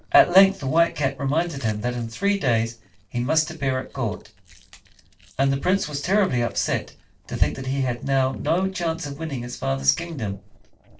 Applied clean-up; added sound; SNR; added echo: neural separator model SepFormer DNS4.